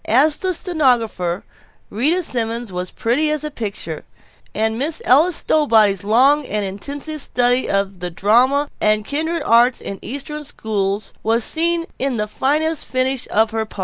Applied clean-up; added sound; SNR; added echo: none; none; none; none.